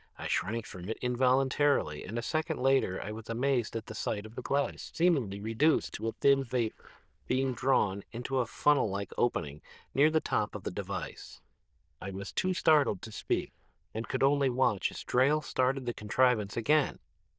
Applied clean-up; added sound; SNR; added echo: neural diffusion model UNIVERSE++.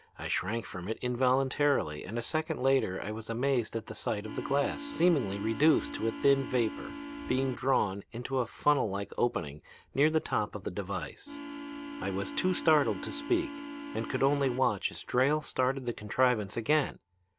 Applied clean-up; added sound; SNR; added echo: none; Organ; 9 dB; none.